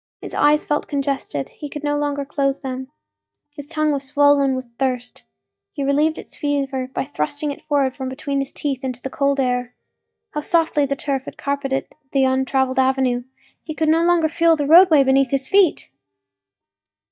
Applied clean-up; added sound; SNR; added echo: neural mask model DeepFilterNet 3.